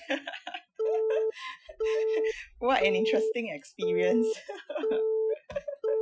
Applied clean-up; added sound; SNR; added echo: classical method Wiener filter.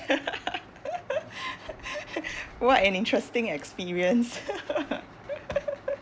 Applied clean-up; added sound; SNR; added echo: none; none; none; none.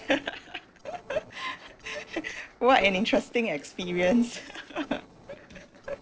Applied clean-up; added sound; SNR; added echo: neural separator model SepFormer DNS4.